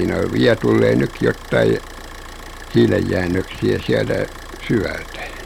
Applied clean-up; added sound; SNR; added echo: none; Idling / Car; 15 dB; none.